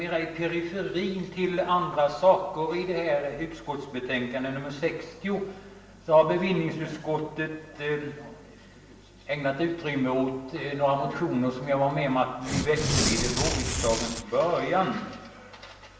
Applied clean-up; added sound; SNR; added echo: none; Tearing; 0 dB; reverberation time 0.8 s.